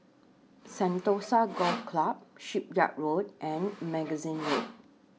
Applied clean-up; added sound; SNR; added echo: none; Sawing; 10 dB; none.